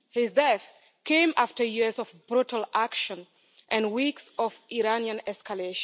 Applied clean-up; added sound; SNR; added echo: none; none; none; none.